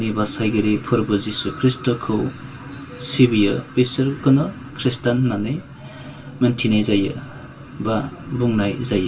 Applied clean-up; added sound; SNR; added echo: none; none; none; reverberation time 0.1 s.